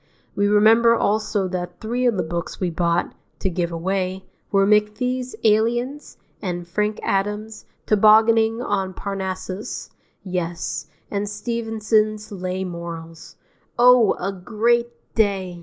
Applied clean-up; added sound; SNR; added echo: neural mask model Resemble Enhance denoiser.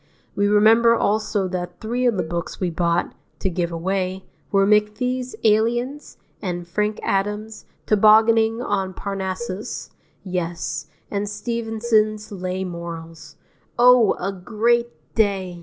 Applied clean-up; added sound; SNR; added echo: none; Dishes, pots, and pans; 16 dB; none.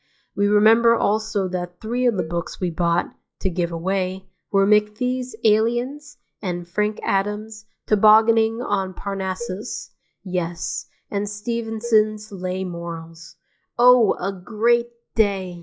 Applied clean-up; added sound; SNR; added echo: classical method log-MMSE.